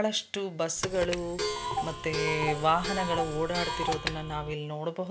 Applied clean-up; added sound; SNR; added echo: none; Clock; 3 dB; none.